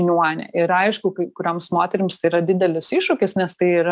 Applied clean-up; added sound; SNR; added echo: none; none; none; none.